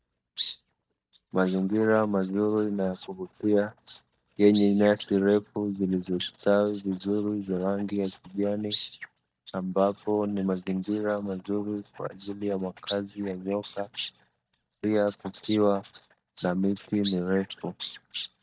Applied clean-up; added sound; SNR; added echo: neural mask model DeepFilterNet 3.